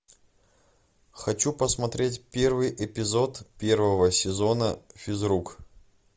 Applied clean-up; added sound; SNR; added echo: none; none; none; none.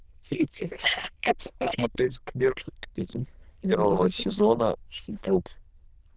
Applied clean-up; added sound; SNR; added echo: neural diffusion model UNIVERSE++.